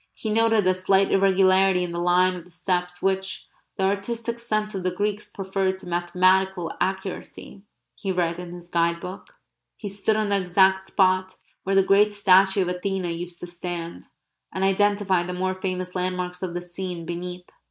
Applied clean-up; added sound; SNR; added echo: neural mask model Resemble Enhance denoiser.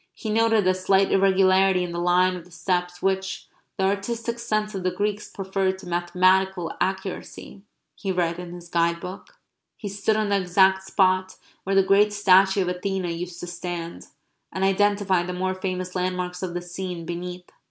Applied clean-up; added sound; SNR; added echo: none; none; none; none.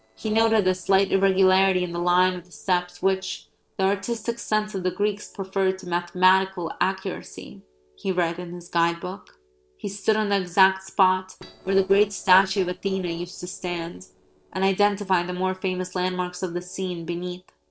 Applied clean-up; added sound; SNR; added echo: neural separator model SepFormer DNS4.